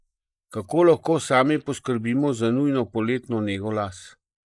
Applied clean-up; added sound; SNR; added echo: neural mask model Resemble Enhance denoiser.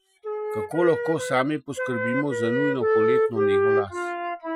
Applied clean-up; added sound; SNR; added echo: classical method Wiener filter.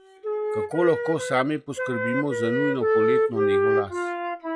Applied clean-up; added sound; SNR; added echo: classical method log-MMSE.